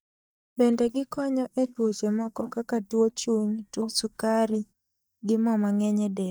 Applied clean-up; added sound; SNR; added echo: neural mask model DeepFilterNet 3.